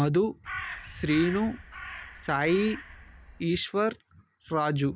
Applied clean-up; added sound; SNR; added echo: none; Crow; 12 dB; none.